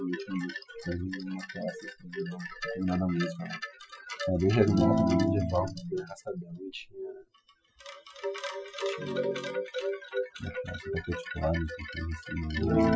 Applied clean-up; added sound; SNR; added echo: classical method Wiener filter.